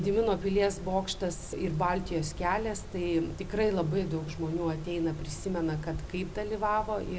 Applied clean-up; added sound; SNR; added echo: none; Mechanisms; 12 dB; none.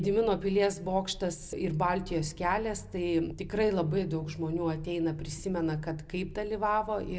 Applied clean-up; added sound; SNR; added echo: none; none; none; none.